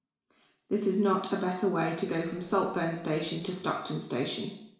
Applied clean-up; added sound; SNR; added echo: neural separator model SepFormer DNS4.